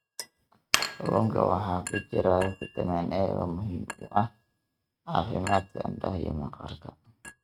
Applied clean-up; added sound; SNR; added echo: neural mask model RNNoise.